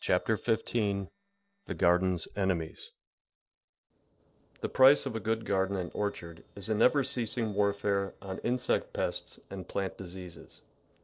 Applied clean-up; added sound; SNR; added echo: neural separator model SepFormer DNS4.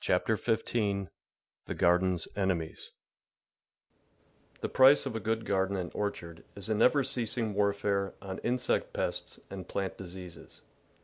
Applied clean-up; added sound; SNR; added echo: none; none; none; none.